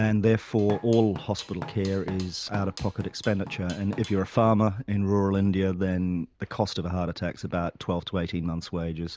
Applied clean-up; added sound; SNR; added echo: none; Drum kit; 15 dB; none.